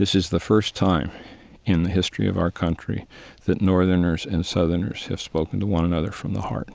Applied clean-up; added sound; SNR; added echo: none; none; none; none.